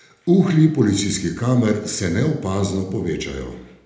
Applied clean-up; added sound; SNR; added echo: none; none; none; reverberation time 0.8 s.